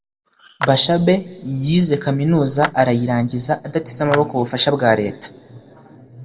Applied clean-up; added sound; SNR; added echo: none; Clapping; 13 dB; reverberation time 1.3 s.